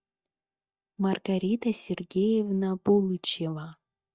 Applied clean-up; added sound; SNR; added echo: neural mask model DeepFilterNet 3.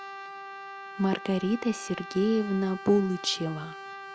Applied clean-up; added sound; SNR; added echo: none; Brass instrument; 13 dB; none.